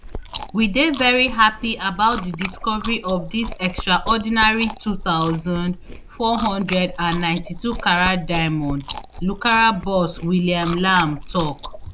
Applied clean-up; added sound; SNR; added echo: none; Chewing, mastication; 11 dB; none.